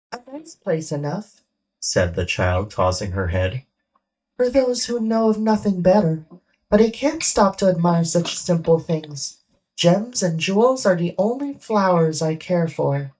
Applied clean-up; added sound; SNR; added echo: neural mask model DeepFilterNet 3.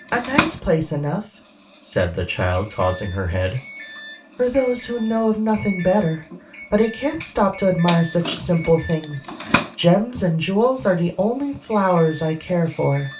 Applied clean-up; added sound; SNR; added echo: none; Doorbell; 11 dB; reverberation time 0.3 s.